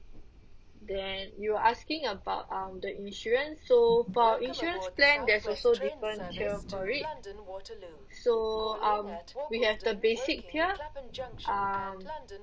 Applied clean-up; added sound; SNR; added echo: none; Train; 11 dB; none.